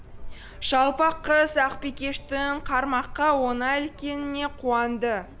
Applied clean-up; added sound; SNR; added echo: none; Chirp, tweet; 13 dB; none.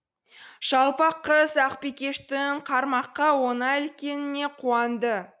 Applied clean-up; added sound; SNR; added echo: none; none; none; none.